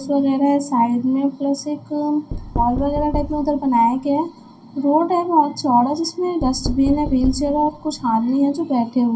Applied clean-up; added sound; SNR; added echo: none; Knock; 12 dB; reverberation time 0.3 s.